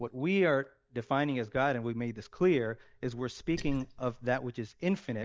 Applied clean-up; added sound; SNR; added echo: neural mask model DeepFilterNet 3.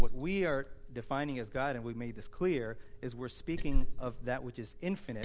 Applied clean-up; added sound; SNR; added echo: none; Liquid; -4 dB; none.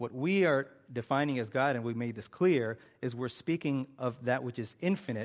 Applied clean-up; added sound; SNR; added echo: none; none; none; none.